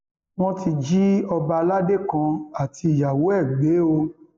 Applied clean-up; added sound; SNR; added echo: neural mask model Resemble Enhance denoiser.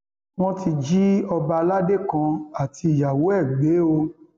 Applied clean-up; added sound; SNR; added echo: none; none; none; none.